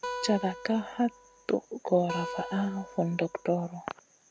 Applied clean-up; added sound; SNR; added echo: none; Acoustic guitar; 11 dB; none.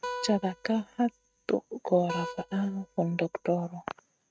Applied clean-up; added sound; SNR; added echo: neural mask model RNNoise.